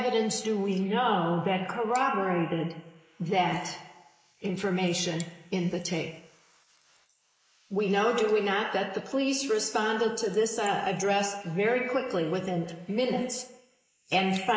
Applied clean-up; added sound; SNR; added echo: neural mask model Resemble Enhance denoiser.